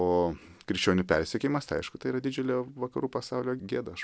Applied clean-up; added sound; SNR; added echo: none; none; none; none.